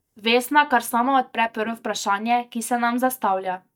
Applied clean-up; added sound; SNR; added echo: neural mask model DeepFilterNet 3.